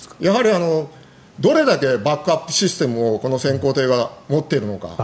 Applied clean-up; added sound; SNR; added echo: none; none; none; none.